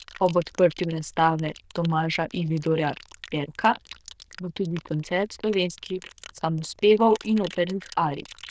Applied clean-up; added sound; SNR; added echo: neural diffusion model UNIVERSE++.